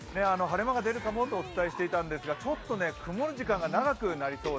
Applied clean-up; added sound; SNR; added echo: none; Cough; 17 dB; none.